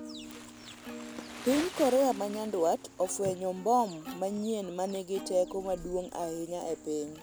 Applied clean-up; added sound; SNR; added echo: none; Plucked string instrument + Crumpling, crinkling; 13 dB; none.